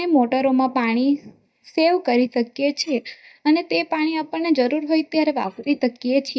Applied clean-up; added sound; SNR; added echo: neural mask model DeepFilterNet 3.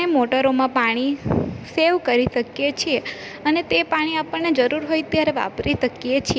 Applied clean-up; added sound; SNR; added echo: none; none; none; none.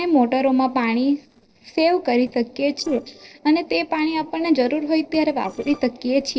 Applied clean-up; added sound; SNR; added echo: neural separator model SepFormer DNS4.